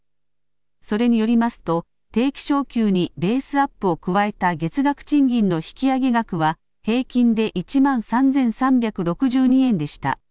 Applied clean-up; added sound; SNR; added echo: none; none; none; none.